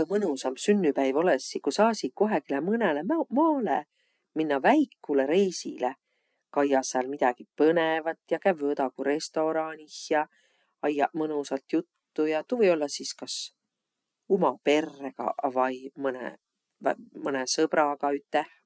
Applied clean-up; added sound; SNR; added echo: none; none; none; none.